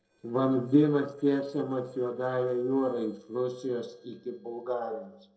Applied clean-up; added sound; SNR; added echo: neural separator model SepFormer DNS4.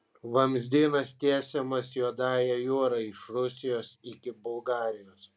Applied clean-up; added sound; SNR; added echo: none; none; none; none.